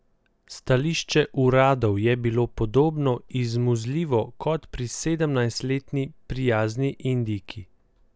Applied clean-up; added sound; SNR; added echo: none; none; none; none.